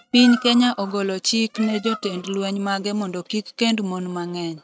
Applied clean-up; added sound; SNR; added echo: neural mask model RNNoise.